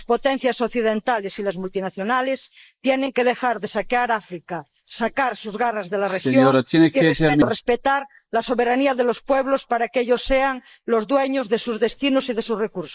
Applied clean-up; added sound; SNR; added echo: neural mask model Resemble Enhance denoiser.